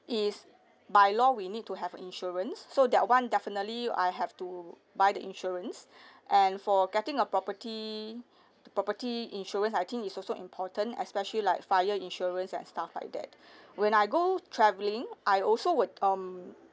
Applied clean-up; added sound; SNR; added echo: none; none; none; none.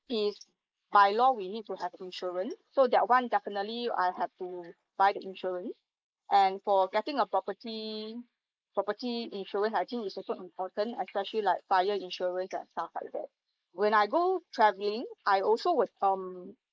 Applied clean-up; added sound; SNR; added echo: neural mask model Resemble Enhance denoiser.